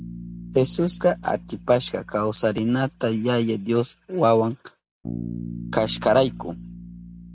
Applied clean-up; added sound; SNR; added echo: none; Bass guitar; 14 dB; none.